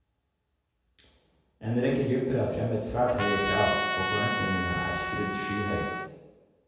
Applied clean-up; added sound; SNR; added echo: none; Trumpet; 1 dB; reverberation time 1.2 s.